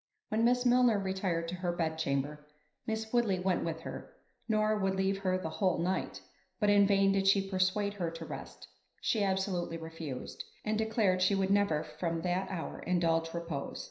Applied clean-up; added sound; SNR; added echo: none; none; none; reverberation time 0.5 s.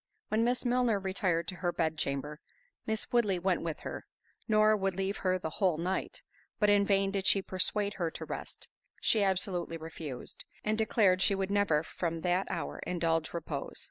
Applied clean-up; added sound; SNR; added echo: none; none; none; none.